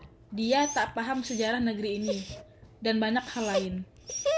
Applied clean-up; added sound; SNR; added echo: none; Dog; 6 dB; none.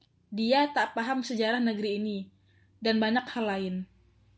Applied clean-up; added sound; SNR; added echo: none; none; none; none.